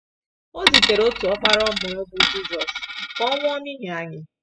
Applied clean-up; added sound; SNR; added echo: classical method spectral subtraction.